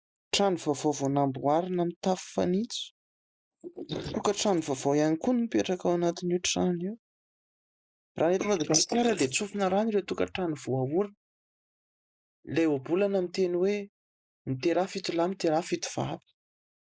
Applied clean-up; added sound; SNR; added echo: neural mask model Resemble Enhance denoiser.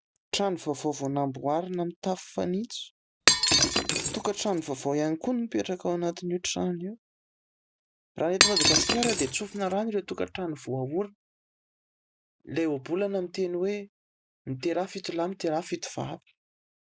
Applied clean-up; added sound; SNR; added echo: none; Shatter; -5 dB; none.